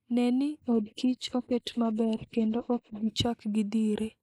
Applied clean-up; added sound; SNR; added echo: neural mask model Resemble Enhance denoiser.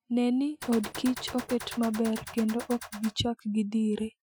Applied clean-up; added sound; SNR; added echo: classical method Wiener filter.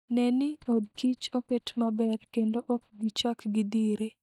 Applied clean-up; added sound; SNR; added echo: neural mask model DeepFilterNet 3.